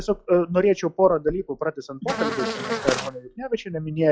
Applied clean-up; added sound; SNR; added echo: classical method log-MMSE.